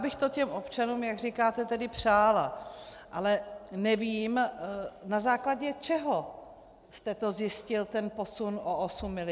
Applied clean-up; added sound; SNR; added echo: none; none; none; none.